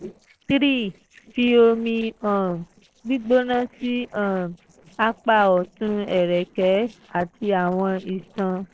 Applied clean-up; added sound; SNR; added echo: neural separator model SepFormer DNS4.